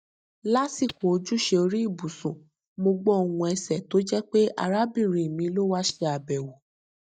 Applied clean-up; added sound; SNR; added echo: neural mask model DeepFilterNet 3.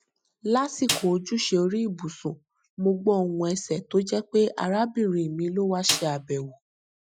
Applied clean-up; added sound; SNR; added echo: classical method Wiener filter.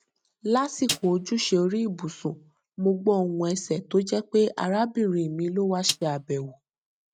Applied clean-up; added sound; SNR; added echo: neural mask model RNNoise.